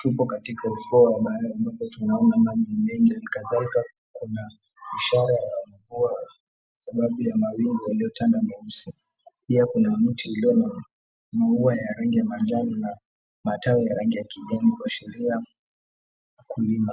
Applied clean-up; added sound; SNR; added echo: none; none; none; none.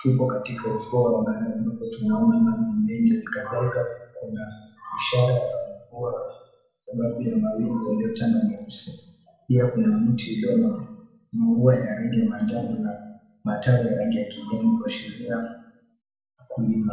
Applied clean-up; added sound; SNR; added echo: none; none; none; reverberation time 0.7 s.